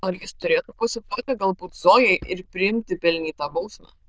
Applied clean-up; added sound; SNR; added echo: neural diffusion model UNIVERSE++.